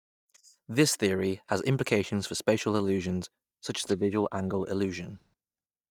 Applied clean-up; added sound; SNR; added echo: neural mask model DeepFilterNet 3.